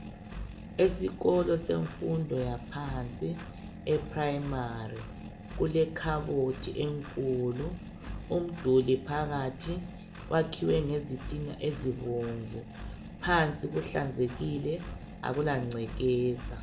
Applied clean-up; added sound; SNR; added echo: none; Engine; 10 dB; reverberation time 0.4 s.